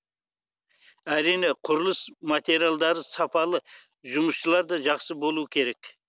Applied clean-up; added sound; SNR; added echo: none; none; none; none.